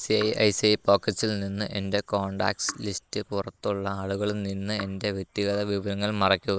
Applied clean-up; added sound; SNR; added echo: neural mask model Resemble Enhance denoiser.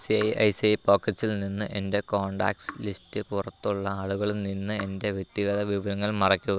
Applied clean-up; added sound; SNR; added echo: none; Raindrop / Drip; 19 dB; none.